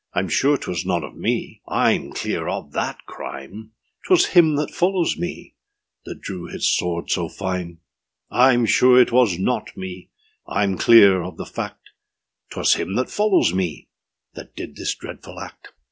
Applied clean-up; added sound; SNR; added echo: none; none; none; none.